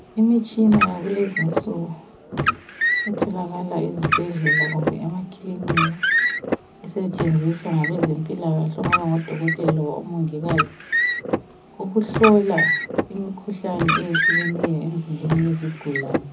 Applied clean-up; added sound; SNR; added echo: none; Car; 1 dB; reverberation time 0.4 s.